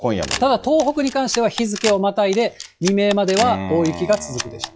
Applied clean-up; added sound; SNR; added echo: classical method log-MMSE.